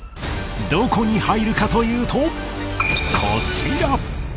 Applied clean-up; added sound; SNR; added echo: none; none; none; none.